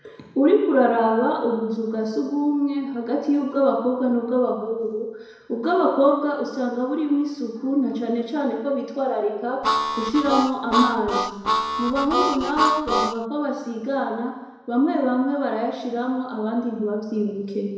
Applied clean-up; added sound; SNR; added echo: none; Harmonica; 1 dB; reverberation time 0.9 s.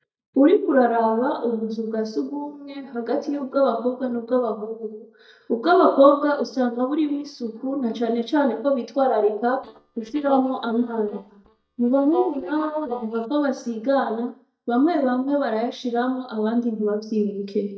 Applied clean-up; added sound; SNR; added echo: neural mask model DeepFilterNet 3.